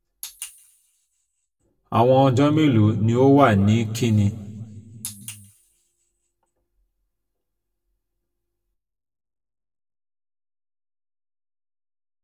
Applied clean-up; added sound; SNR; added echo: none; none; none; reverberation time 1.3 s.